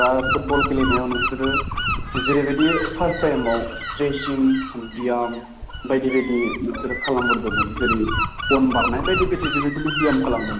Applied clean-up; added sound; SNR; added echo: none; Gull, seagull / Wind; 4 dB; none.